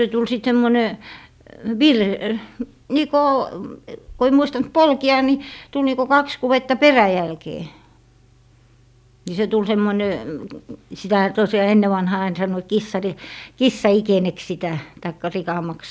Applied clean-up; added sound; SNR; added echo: none; none; none; none.